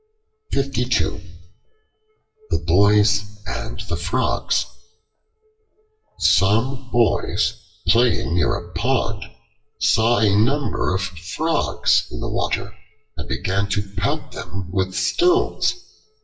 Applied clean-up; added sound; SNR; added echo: classical method WPE with log-MMSE.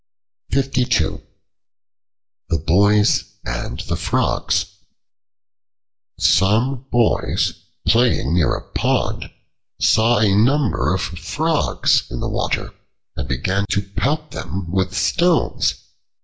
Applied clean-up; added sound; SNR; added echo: none; none; none; none.